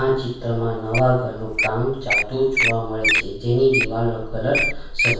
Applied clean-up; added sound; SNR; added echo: none; Wild animals; 2 dB; reverberation time 0.7 s.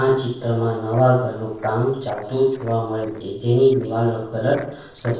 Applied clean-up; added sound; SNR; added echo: neural separator model SepFormer DNS4.